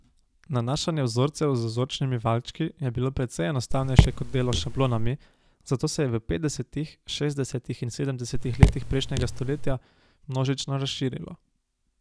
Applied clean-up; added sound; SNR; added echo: none; Raindrop / Drip; -5 dB; none.